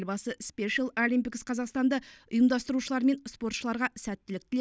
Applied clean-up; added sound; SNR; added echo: none; none; none; none.